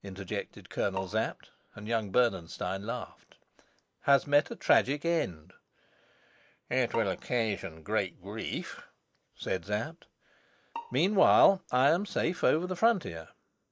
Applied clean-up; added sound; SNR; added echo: neural mask model DeepFilterNet 3.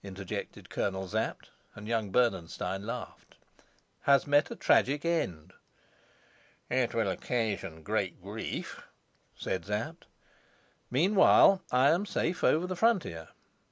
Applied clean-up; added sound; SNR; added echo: none; none; none; none.